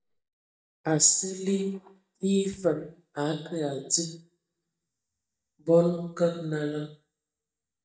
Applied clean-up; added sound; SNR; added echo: neural mask model DeepFilterNet 3.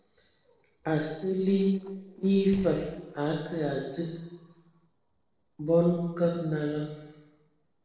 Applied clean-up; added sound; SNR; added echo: neural separator model SepFormer DNS4.